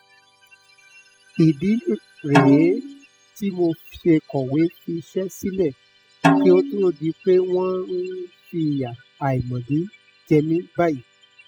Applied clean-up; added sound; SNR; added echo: classical method spectral subtraction.